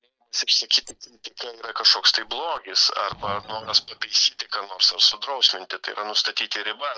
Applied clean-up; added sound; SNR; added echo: neural mask model DeepFilterNet 3.